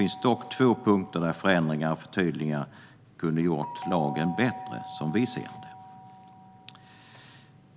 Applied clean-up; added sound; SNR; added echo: none; Doorbell; 15 dB; none.